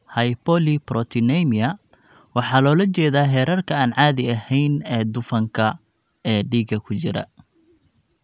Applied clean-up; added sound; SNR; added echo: none; none; none; none.